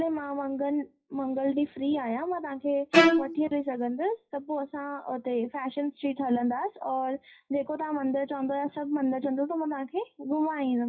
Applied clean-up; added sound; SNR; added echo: classical method WPE with log-MMSE.